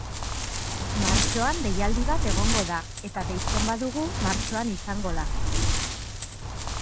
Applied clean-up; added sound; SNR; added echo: none; Wind; -5 dB; none.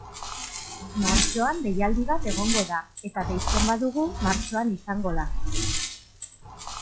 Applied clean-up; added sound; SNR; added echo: classical method log-MMSE.